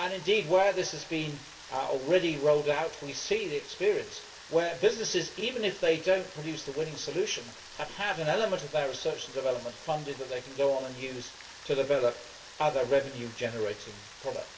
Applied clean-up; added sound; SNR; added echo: none; Rain; 18 dB; reverberation time 0.2 s.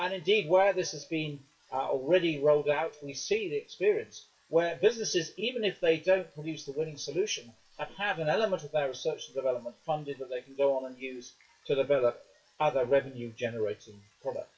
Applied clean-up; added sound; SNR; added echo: classical method WPE with log-MMSE.